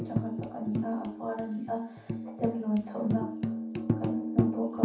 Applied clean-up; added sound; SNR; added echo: none; Tambourine; -1 dB; reverberation time 0.6 s.